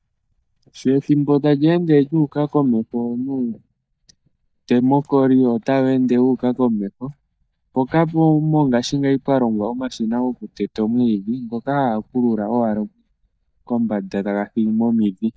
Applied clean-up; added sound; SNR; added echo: neural mask model DeepFilterNet 3.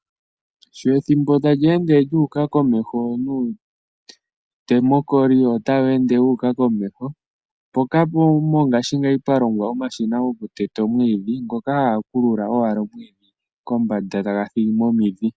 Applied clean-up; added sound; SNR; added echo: none; none; none; none.